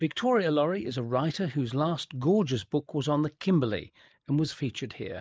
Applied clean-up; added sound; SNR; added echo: neural mask model Resemble Enhance denoiser.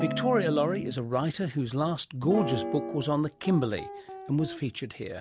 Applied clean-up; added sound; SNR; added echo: none; Guitar; 8 dB; none.